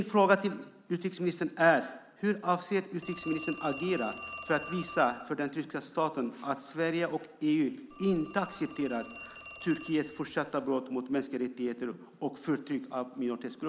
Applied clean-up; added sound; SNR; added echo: none; Telephone; 10 dB; none.